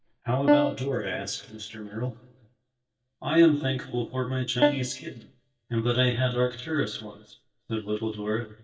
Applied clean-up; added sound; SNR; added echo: neural mask model DeepFilterNet 3.